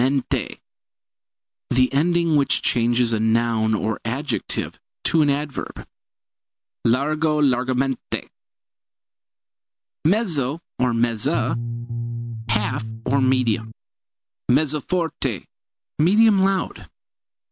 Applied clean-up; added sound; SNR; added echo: none; Bass guitar; 3 dB; none.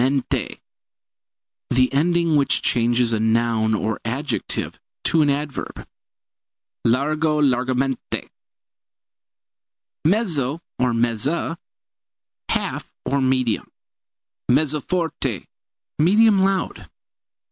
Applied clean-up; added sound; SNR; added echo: none; none; none; none.